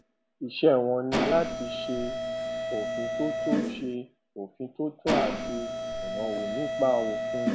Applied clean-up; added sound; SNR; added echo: none; Mechanisms; 2 dB; none.